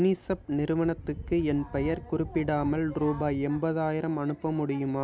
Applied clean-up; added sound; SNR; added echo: none; none; none; none.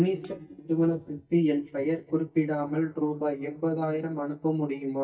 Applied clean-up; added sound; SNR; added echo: neural mask model DeepFilterNet 3.